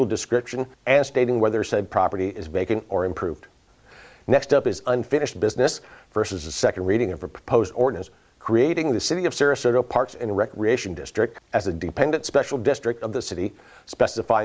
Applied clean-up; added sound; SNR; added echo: none; none; none; none.